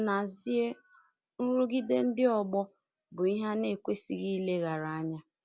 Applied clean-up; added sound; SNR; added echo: none; none; none; none.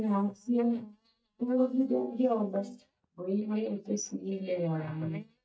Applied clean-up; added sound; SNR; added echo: neural mask model DeepFilterNet 3.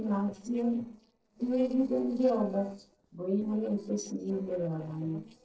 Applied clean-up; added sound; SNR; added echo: neural separator model SepFormer DNS4.